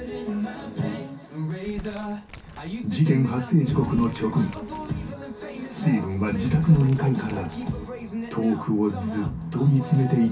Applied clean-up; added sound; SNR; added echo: none; Crumpling, crinkling; 20 dB; reverberation time 0.3 s.